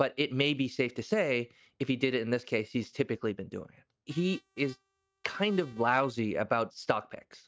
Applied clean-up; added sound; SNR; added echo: neural mask model RNNoise.